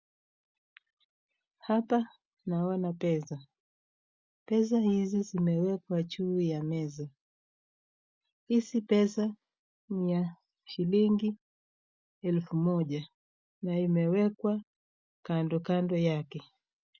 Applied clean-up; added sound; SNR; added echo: none; none; none; none.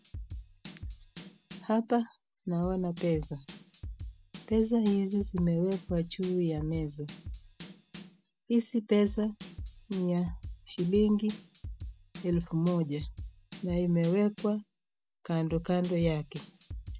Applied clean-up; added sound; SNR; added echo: none; Drum / Drum kit; 13 dB; none.